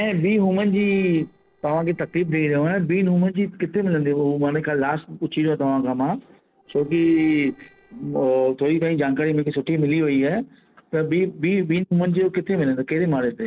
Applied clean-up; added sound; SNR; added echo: neural separator model SepFormer DNS4.